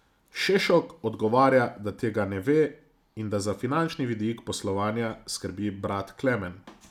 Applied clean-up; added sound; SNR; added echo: none; none; none; none.